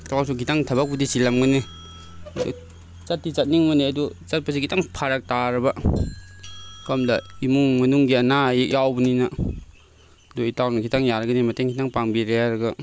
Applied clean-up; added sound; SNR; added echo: none; Doorbell; 19 dB; none.